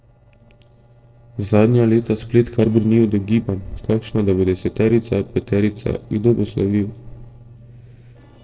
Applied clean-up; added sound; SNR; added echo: neural separator model SepFormer DNS4.